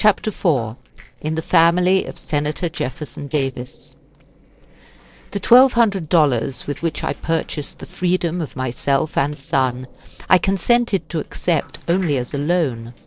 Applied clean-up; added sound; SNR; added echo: neural separator model SepFormer DNS4.